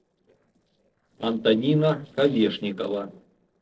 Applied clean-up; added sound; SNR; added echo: neural separator model SepFormer DNS4.